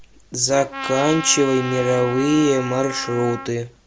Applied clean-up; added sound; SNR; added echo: none; Trumpet; 10 dB; none.